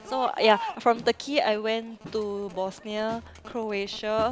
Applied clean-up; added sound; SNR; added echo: none; Crowd; 14 dB; none.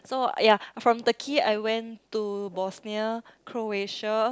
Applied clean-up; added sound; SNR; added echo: none; none; none; none.